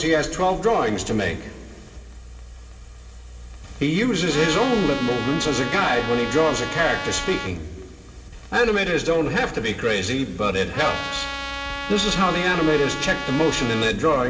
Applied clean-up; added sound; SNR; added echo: none; Trumpet; 7 dB; reverberation time 1.8 s.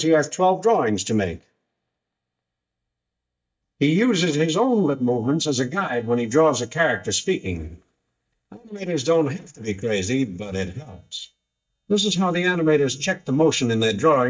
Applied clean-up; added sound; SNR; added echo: neural mask model DeepFilterNet 3.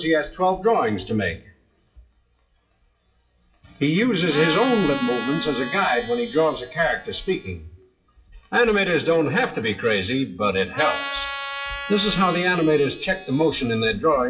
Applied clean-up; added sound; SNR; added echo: classical method WPE with log-MMSE.